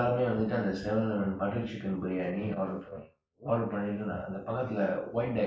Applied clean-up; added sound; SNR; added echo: neural mask model Resemble Enhance denoiser.